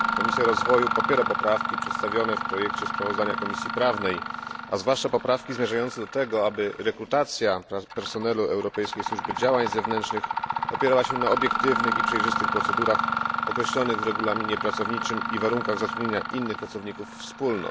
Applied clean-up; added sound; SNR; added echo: none; Mechanisms; 2 dB; none.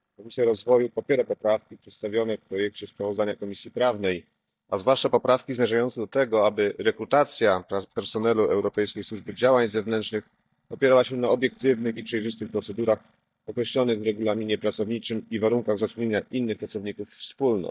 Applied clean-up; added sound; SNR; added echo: neural mask model DeepFilterNet 3.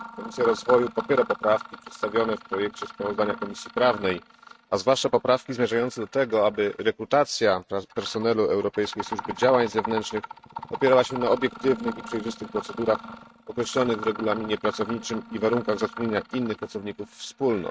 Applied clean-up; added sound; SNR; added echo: neural mask model RNNoise.